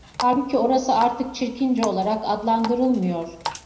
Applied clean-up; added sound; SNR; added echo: none; Water tap, faucet; 14 dB; reverberation time 0.8 s.